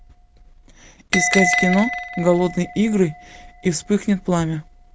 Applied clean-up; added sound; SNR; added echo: none; Bell; 6 dB; none.